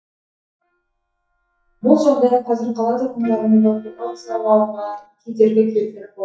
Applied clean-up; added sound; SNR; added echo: neural mask model DeepFilterNet 3.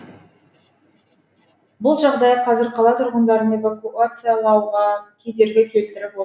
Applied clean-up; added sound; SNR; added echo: none; none; none; none.